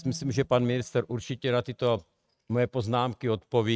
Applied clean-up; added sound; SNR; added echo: neural mask model RNNoise.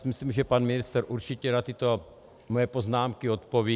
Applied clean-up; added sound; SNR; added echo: none; none; none; none.